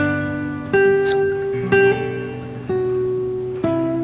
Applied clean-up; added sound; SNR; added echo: none; none; none; none.